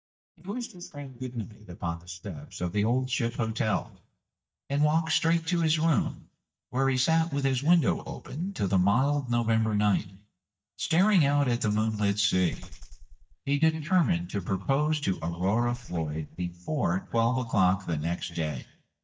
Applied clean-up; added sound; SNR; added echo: neural mask model DeepFilterNet 3.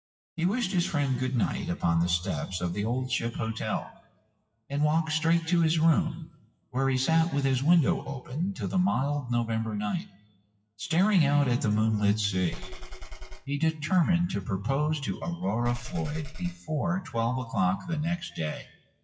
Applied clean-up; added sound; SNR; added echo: classical method WPE with log-MMSE.